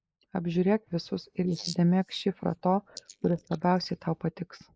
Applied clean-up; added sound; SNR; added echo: neural mask model Resemble Enhance denoiser.